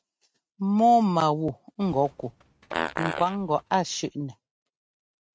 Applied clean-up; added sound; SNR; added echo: neural mask model RNNoise.